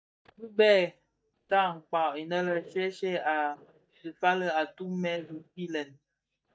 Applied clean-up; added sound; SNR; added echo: neural mask model DeepFilterNet 3.